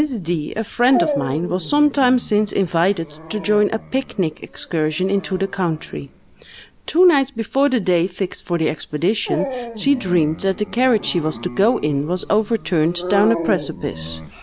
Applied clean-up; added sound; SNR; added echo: none; Dog; 12 dB; none.